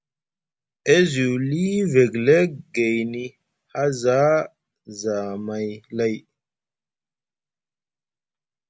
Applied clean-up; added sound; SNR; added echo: none; none; none; none.